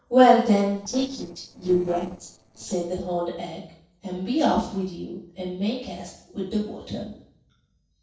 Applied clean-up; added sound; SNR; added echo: neural separator model SepFormer DNS4.